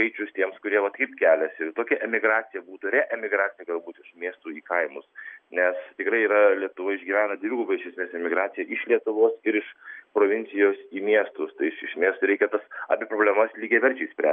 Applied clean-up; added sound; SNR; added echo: none; none; none; none.